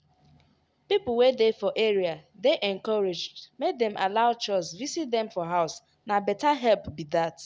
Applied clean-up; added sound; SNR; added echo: none; none; none; none.